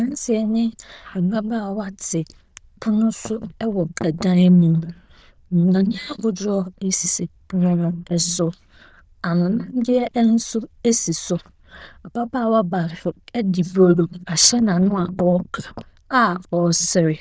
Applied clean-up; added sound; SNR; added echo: neural diffusion model UNIVERSE++.